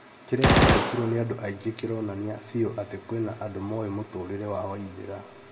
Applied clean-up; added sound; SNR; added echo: none; Gunshot, gunfire; -5 dB; reverberation time 0.6 s.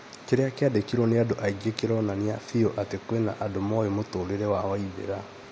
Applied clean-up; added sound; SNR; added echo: none; none; none; none.